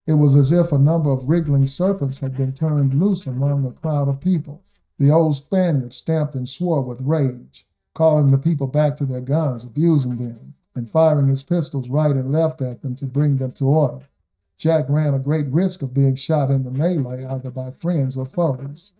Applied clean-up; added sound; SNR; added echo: neural mask model DeepFilterNet 3.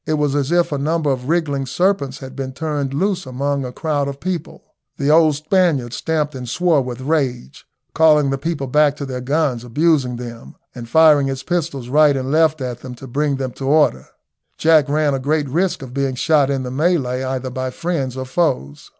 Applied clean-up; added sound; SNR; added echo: none; none; none; none.